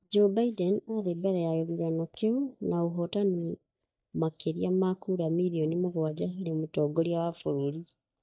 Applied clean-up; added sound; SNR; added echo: neural mask model DeepFilterNet 3.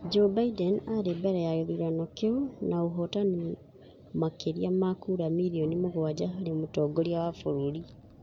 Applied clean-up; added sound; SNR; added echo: none; none; none; none.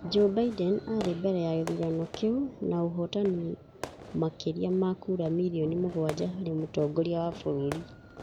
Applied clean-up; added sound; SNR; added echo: none; Fireworks; 17 dB; none.